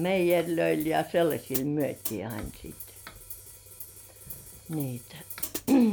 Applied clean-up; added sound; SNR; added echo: none; Hi-hat; 13 dB; none.